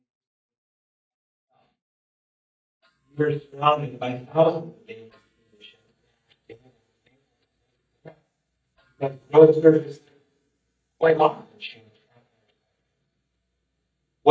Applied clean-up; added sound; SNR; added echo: neural mask model DeepFilterNet 3.